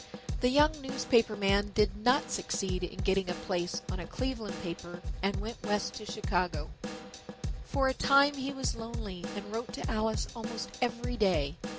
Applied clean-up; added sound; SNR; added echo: none; Drum / Drum kit; 6 dB; none.